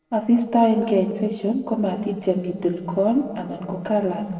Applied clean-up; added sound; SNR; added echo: neural separator model SepFormer DNS4.